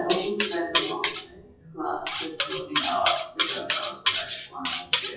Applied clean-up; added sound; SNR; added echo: classical method WPE with log-MMSE.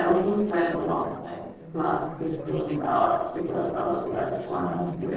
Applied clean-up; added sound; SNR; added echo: neural separator model SepFormer DNS4.